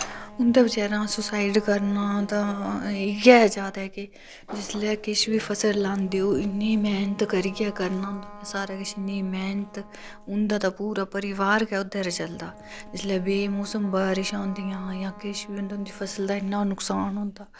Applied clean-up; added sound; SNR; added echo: none; Livestock, farm animals, working animals + Wind instrument, woodwind instrument; 18 dB; none.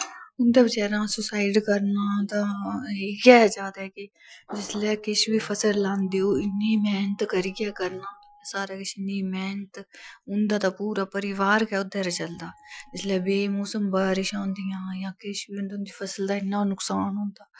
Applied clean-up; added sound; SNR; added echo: classical method Wiener filter.